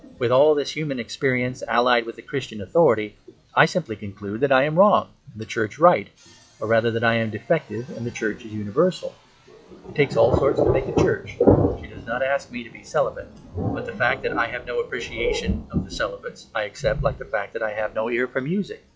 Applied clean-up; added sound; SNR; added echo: classical method log-MMSE.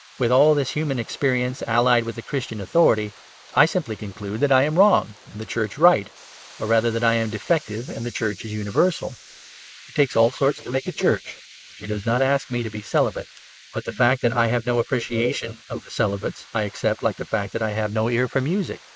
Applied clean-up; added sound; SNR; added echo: neural mask model Resemble Enhance denoiser.